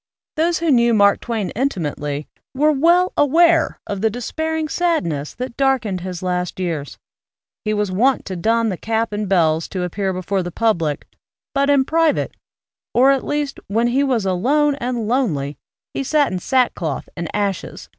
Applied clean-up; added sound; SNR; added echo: none; none; none; none.